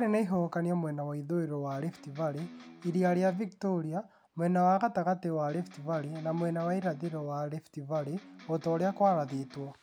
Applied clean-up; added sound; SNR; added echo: none; Electric guitar; 19 dB; none.